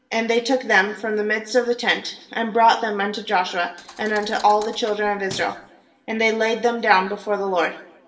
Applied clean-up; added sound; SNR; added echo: none; Thump, thud; 19 dB; reverberation time 0.8 s.